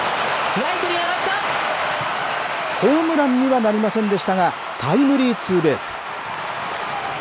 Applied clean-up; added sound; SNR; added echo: none; none; none; none.